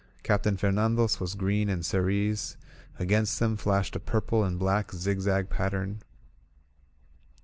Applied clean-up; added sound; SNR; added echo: none; none; none; none.